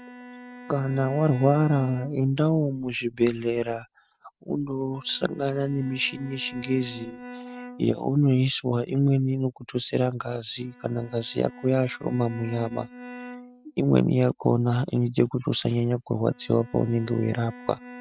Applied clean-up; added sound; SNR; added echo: neural mask model RNNoise.